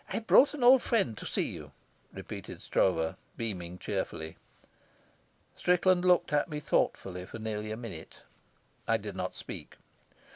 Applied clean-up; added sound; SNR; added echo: none; none; none; none.